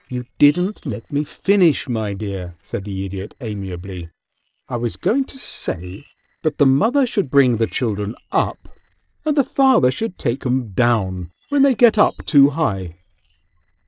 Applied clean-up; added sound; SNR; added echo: neural separator model SepFormer DNS4.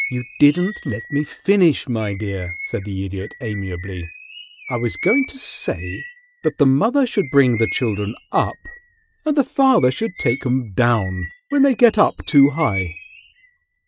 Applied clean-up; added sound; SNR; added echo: neural mask model RNNoise.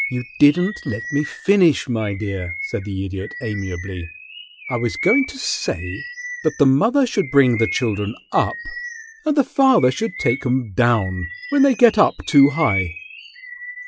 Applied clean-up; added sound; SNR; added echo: classical method log-MMSE.